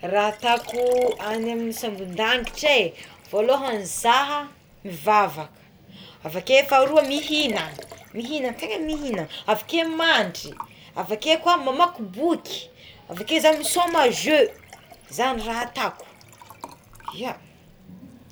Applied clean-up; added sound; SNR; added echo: none; Liquid; 19 dB; none.